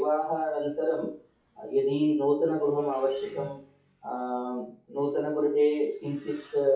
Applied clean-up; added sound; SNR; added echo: classical method WPE with log-MMSE.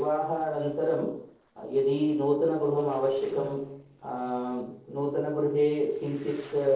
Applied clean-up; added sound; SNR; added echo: neural separator model SepFormer DNS4.